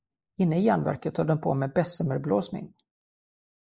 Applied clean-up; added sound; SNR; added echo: neural mask model Resemble Enhance denoiser.